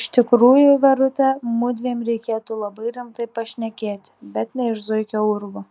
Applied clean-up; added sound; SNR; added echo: none; none; none; none.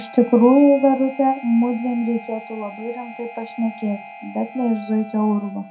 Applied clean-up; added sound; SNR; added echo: none; Harmonica; 18 dB; reverberation time 0.2 s.